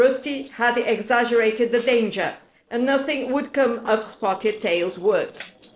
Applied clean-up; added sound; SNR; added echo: neural separator model SepFormer DNS4.